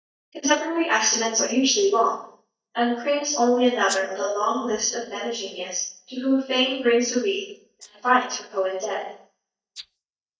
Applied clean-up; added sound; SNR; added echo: neural mask model DeepFilterNet 3.